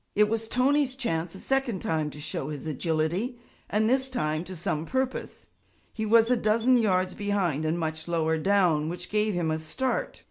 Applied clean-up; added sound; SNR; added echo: neural mask model Resemble Enhance denoiser.